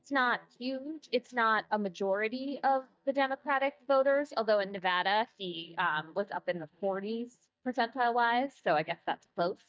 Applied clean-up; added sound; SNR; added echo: neural mask model DeepFilterNet 3.